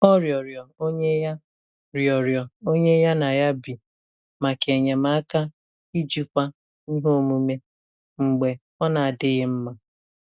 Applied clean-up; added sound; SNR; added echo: none; none; none; none.